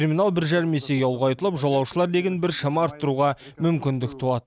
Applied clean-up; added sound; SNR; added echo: none; none; none; none.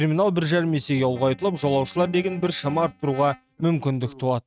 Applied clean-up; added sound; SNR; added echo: neural mask model RNNoise.